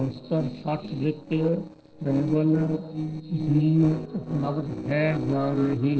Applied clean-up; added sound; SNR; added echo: neural separator model SepFormer DNS4.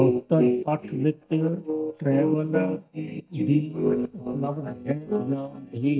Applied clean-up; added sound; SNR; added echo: neural mask model DeepFilterNet 3.